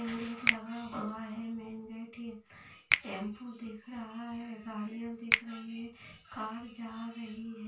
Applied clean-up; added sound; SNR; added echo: none; Finger snapping; -2 dB; reverberation time 0.2 s.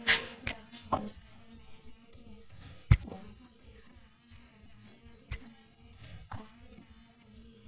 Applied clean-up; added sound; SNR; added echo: neural mask model DeepFilterNet 3.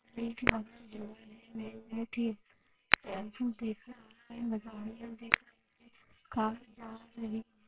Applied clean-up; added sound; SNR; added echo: neural separator model SepFormer WHAMR!.